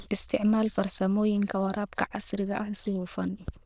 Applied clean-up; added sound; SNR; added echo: neural diffusion model UNIVERSE++.